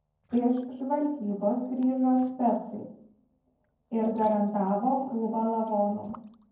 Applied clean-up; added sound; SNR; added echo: neural separator model SepFormer DNS4.